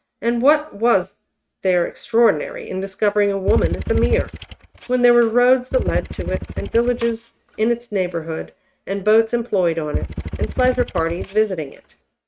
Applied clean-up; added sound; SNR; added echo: neural mask model RNNoise.